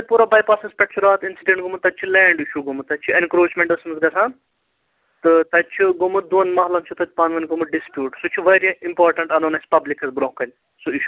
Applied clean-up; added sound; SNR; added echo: none; none; none; none.